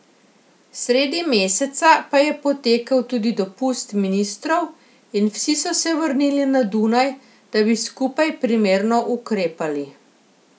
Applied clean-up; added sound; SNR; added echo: none; none; none; none.